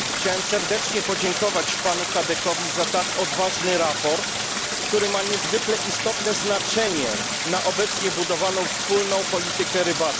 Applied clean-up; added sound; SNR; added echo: none; Stream; 1 dB; none.